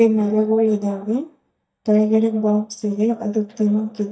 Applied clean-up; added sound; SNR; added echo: neural mask model DeepFilterNet 3.